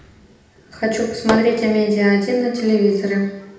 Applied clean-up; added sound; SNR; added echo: none; Fireworks; 14 dB; reverberation time 0.8 s.